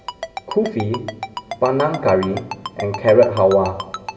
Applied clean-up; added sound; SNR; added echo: none; Ringtone; 12 dB; reverberation time 2.3 s.